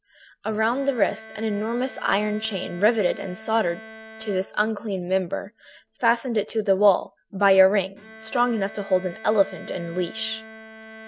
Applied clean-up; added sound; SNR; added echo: none; Bowed string instrument; 19 dB; none.